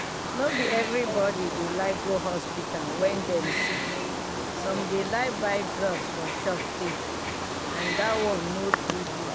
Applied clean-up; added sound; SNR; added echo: none; Wild animals; 0 dB; none.